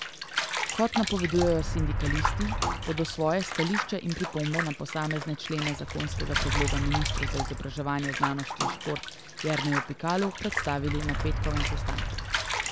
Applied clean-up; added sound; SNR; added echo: none; Bathtub (filling or washing) / Water + Motor vehicle (road); 0 dB; none.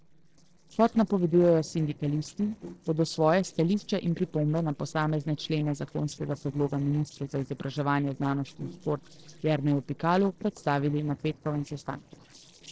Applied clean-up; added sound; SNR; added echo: neural separator model SepFormer DNS4.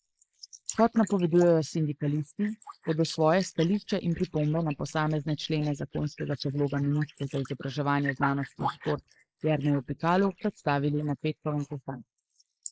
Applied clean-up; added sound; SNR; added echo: neural mask model Resemble Enhance denoiser.